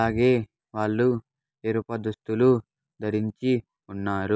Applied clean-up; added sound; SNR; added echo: none; none; none; none.